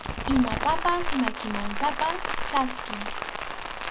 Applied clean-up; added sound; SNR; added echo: none; Rain; 1 dB; none.